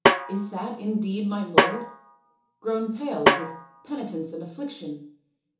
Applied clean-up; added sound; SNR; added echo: none; Snare drum; -5 dB; reverberation time 0.8 s.